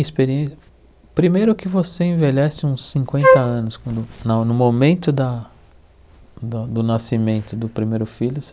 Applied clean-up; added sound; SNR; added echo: none; Wind instrument, woodwind instrument; -5 dB; none.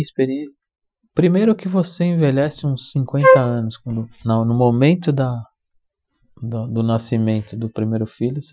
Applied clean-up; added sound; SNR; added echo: classical method Wiener filter.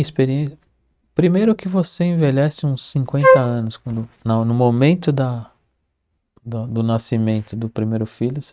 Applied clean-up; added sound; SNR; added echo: neural mask model RNNoise.